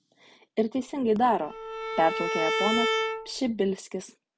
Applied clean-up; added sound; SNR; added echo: none; Bowed string instrument; 2 dB; none.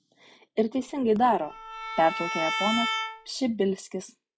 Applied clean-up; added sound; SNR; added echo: classical method log-MMSE.